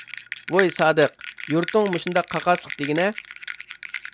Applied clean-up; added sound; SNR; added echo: none; Bell; 6 dB; none.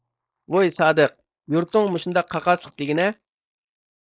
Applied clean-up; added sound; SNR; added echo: neural mask model Resemble Enhance denoiser.